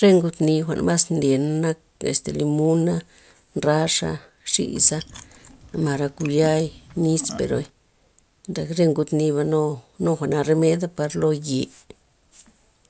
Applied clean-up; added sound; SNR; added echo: none; Chewing, mastication; 18 dB; none.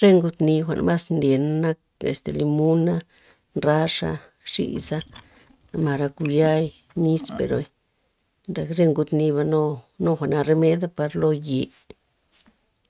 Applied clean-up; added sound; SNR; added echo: neural mask model RNNoise.